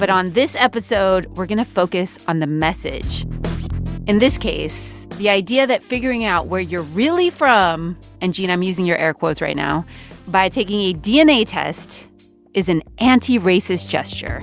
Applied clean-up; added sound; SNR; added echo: none; none; none; none.